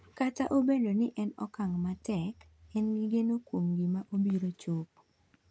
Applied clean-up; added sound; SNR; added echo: none; none; none; none.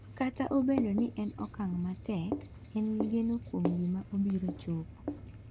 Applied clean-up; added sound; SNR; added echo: none; Writing; 3 dB; none.